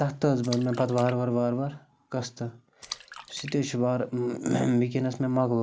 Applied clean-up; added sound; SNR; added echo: none; Splash, splatter; 19 dB; none.